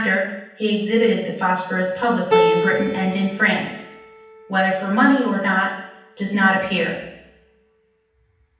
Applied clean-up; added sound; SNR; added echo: none; Keyboard (musical); 7 dB; reverberation time 0.9 s.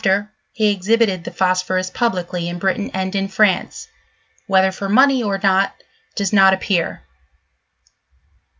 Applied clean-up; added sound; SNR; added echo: none; none; none; none.